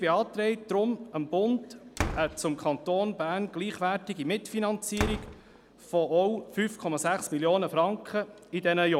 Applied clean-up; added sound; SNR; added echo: none; Slam; 11 dB; none.